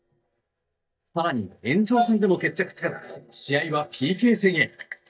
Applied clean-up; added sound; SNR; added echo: neural mask model DeepFilterNet 3.